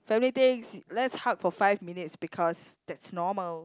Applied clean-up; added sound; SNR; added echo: none; none; none; none.